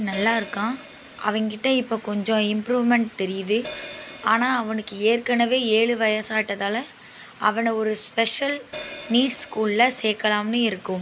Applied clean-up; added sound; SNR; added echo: none; Hi-hat; 14 dB; none.